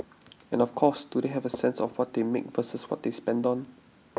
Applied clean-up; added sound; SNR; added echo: none; Walk, footsteps; 16 dB; none.